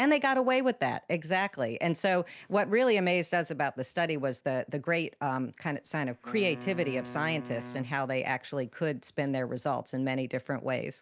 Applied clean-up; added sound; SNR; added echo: none; Wind instrument, woodwind instrument; 15 dB; none.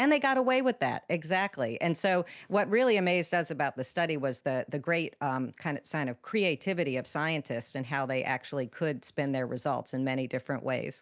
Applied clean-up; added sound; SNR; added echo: none; none; none; none.